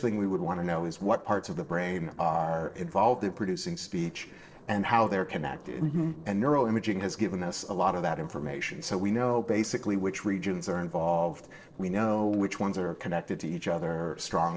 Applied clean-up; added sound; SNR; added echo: neural separator model SepFormer DNS4.